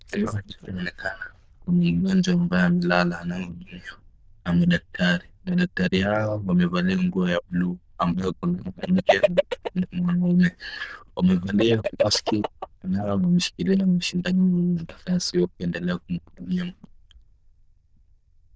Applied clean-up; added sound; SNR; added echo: neural diffusion model UNIVERSE++.